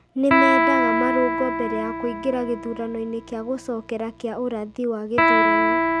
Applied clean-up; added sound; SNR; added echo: none; Electric guitar; -3 dB; none.